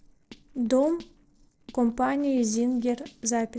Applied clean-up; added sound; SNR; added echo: neural separator model SepFormer DNS4.